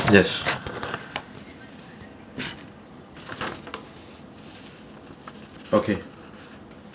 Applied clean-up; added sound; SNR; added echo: none; none; none; none.